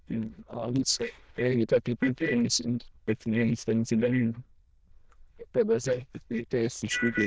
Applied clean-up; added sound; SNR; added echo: neural diffusion model UNIVERSE++.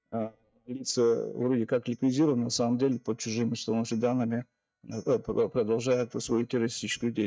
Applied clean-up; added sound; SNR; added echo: neural mask model DeepFilterNet 3.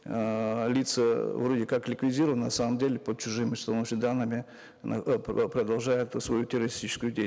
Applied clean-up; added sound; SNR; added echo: none; none; none; none.